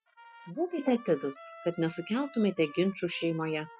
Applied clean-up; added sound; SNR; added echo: classical method Wiener filter.